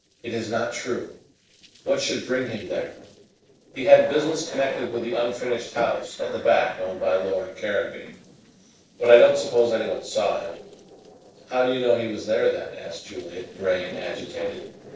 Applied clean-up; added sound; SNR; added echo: neural separator model SepFormer DNS4.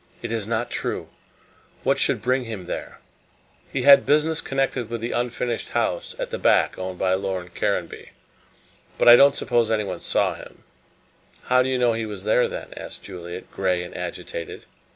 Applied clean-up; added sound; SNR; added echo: none; none; none; none.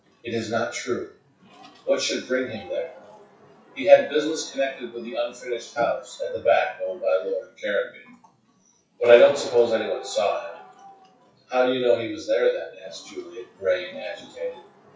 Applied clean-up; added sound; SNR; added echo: classical method WPE with log-MMSE.